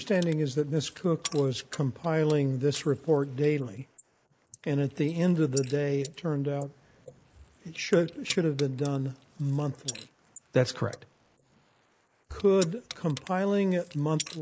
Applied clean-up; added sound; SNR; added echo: neural mask model Resemble Enhance denoiser.